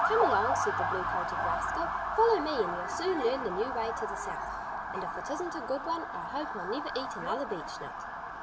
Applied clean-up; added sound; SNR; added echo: none; Motor vehicle (road) / Siren; 0 dB; none.